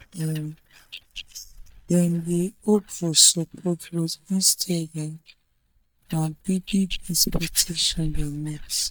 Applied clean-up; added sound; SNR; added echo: neural mask model DeepFilterNet 3.